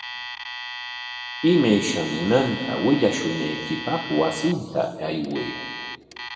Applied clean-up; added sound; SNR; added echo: none; Alarm; 10 dB; reverberation time 1.9 s.